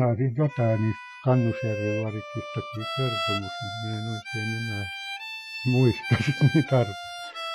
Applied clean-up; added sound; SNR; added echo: classical method Wiener filter.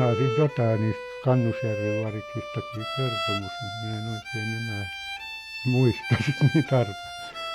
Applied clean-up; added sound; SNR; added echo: none; Bowed string instrument; 7 dB; none.